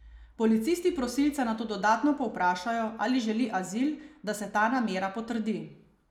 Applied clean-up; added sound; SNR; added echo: none; none; none; none.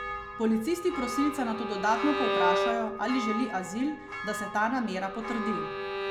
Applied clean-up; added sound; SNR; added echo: none; Church bell + Bowed string instrument; 3 dB; none.